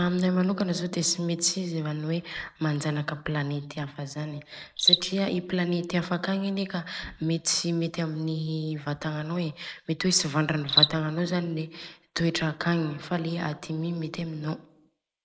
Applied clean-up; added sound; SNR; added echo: neural mask model Resemble Enhance denoiser.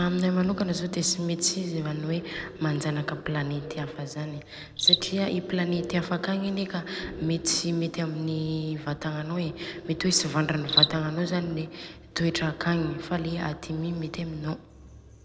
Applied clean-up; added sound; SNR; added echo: none; Cricket; 8 dB; none.